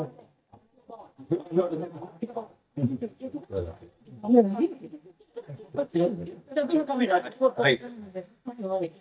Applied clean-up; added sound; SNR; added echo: neural mask model DeepFilterNet 3.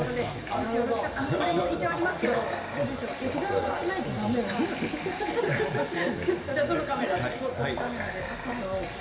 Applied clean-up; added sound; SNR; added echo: none; Water tap, faucet; 10 dB; reverberation time 2.5 s.